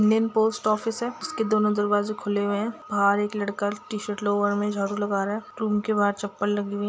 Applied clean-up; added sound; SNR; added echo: none; none; none; none.